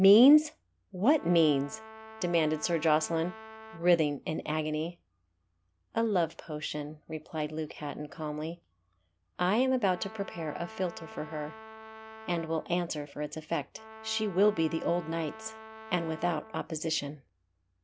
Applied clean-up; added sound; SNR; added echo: none; Brass instrument; 17 dB; none.